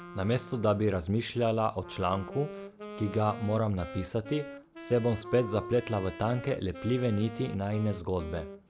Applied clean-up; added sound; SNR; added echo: none; Wind instrument, woodwind instrument; 14 dB; none.